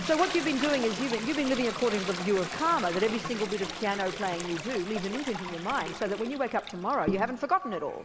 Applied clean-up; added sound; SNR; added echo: none; Toilet flush; 8 dB; none.